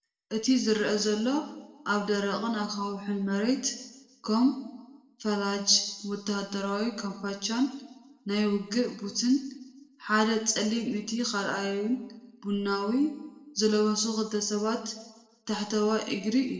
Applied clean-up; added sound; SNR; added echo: none; none; none; reverberation time 0.8 s.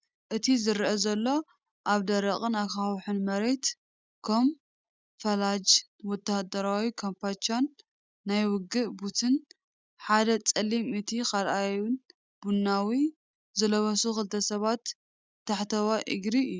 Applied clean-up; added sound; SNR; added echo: none; none; none; none.